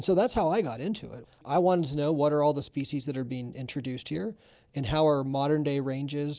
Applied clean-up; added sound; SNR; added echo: none; none; none; none.